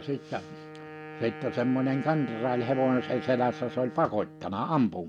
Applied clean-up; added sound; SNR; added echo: none; Wind instrument, woodwind instrument; 13 dB; none.